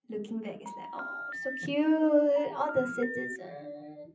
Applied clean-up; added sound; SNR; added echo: classical method WPE with log-MMSE.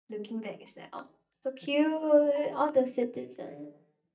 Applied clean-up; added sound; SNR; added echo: neural mask model DeepFilterNet 3.